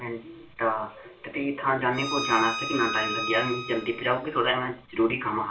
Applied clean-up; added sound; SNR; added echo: none; Bowed string instrument; 6 dB; reverberation time 0.2 s.